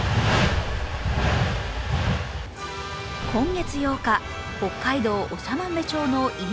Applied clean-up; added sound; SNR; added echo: none; Boom; 12 dB; none.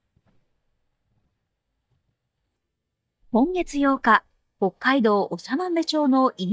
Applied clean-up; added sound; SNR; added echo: neural mask model DeepFilterNet 3.